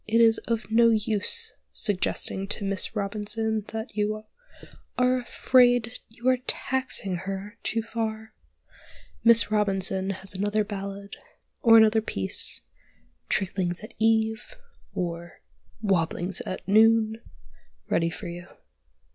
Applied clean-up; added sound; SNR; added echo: none; none; none; none.